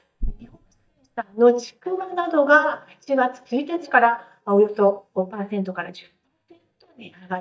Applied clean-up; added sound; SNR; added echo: neural mask model DeepFilterNet 3.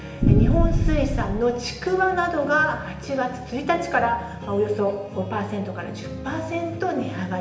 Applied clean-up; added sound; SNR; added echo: none; Boom; -4 dB; reverberation time 0.8 s.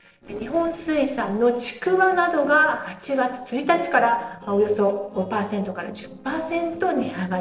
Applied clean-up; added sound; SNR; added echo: neural separator model SepFormer DNS4.